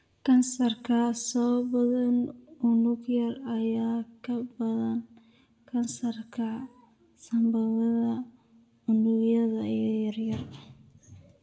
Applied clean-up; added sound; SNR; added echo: none; none; none; reverberation time 0.7 s.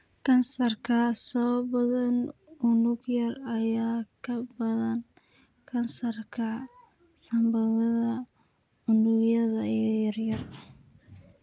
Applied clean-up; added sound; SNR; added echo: none; none; none; none.